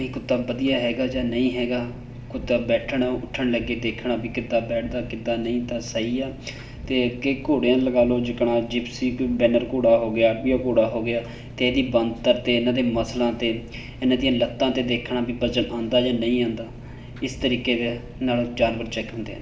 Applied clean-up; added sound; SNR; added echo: none; Engine; 14 dB; reverberation time 1.1 s.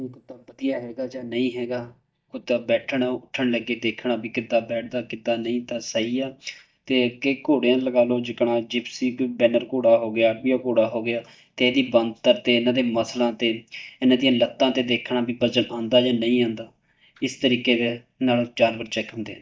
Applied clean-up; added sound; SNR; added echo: neural mask model DeepFilterNet 3.